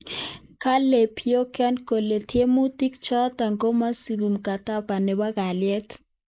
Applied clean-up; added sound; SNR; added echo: neural mask model Resemble Enhance denoiser.